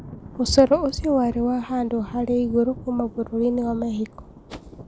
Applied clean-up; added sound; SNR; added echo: none; Thunder / Rain; 17 dB; none.